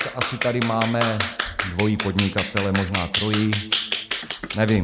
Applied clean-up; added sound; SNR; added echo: none; Clapping; 4 dB; none.